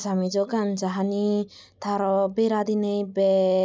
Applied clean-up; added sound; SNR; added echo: none; none; none; none.